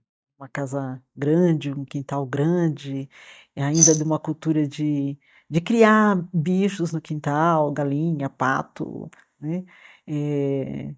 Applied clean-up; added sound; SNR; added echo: neural mask model DeepFilterNet 3.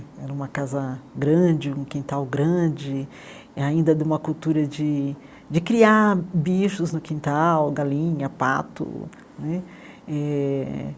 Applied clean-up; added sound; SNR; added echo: none; none; none; none.